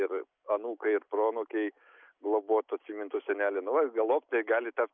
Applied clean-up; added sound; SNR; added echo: none; none; none; none.